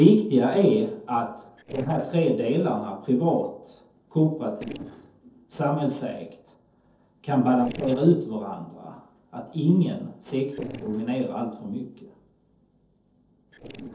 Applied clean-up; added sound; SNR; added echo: neural separator model SepFormer DNS4.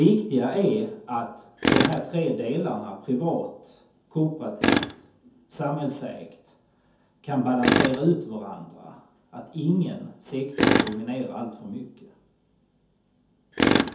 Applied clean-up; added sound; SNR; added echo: none; Tools; 0 dB; reverberation time 0.5 s.